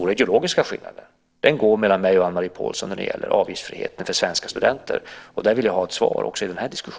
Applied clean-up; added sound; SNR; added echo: neural separator model SepFormer DNS4.